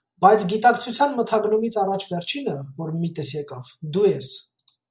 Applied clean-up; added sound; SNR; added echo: none; none; none; none.